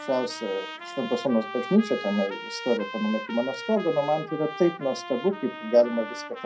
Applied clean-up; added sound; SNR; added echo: none; Trumpet; 11 dB; reverberation time 0.2 s.